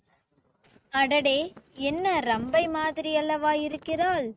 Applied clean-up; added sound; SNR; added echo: neural mask model RNNoise.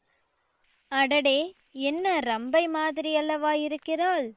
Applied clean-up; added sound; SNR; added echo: neural separator model SepFormer WHAM!.